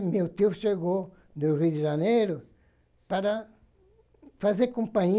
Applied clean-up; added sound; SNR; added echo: none; none; none; none.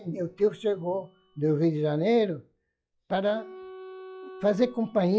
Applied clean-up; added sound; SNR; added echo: classical method log-MMSE.